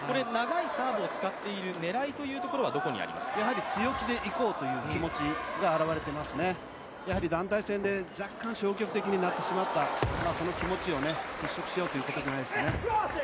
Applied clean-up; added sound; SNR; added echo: none; none; none; none.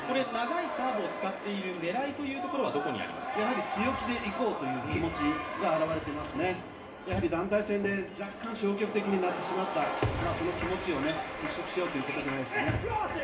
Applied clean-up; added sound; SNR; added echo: none; none; none; reverberation time 0.5 s.